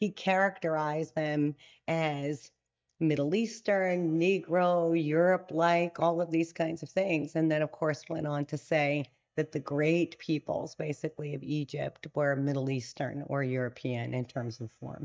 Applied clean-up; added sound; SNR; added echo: neural mask model DeepFilterNet 3.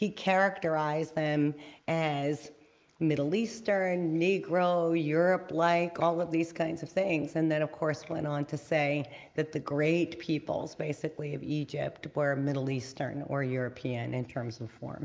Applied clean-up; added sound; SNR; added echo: neural mask model Resemble Enhance denoiser.